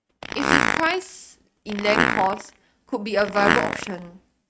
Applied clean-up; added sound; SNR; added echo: neural mask model RNNoise.